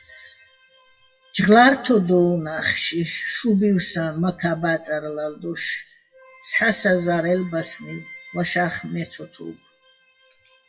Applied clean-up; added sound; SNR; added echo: classical method WPE with log-MMSE.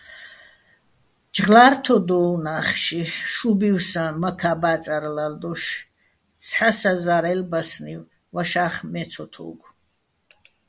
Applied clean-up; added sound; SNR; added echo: none; none; none; none.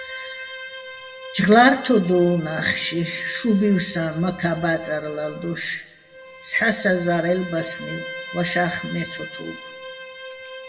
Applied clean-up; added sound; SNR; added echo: none; Bowed string instrument; 14 dB; reverberation time 1.2 s.